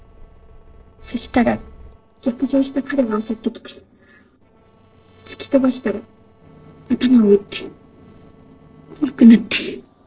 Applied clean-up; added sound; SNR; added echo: neural separator model SepFormer DNS4.